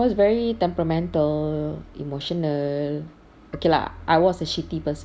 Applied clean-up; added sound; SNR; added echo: none; Keyboard (musical); 19 dB; none.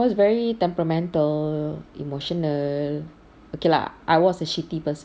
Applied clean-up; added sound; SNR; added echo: none; none; none; none.